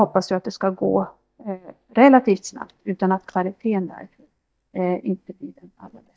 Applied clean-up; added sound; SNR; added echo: neural mask model DeepFilterNet 3.